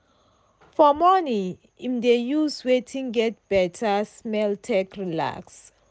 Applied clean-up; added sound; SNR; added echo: none; none; none; none.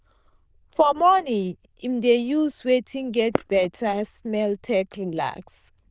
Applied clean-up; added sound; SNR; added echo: neural diffusion model UNIVERSE++.